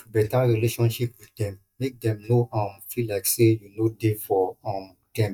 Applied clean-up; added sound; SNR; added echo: neural mask model DeepFilterNet 3.